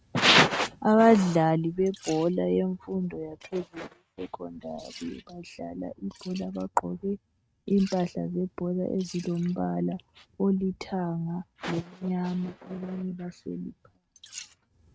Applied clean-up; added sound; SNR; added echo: neural mask model RNNoise.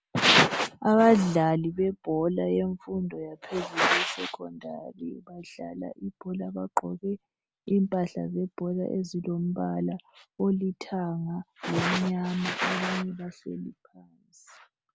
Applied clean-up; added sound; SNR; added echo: none; none; none; none.